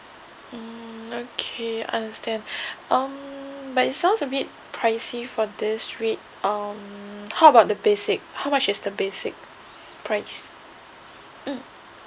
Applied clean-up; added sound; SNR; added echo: none; none; none; none.